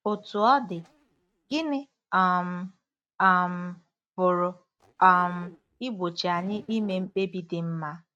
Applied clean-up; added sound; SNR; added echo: neural mask model RNNoise.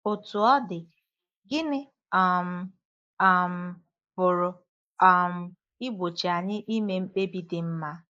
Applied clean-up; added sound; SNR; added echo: neural mask model Resemble Enhance denoiser.